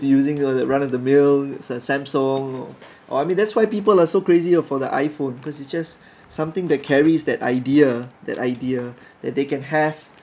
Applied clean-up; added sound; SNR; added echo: none; none; none; none.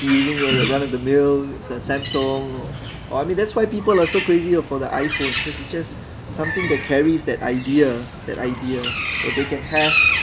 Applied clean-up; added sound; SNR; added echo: none; Bird; 4 dB; none.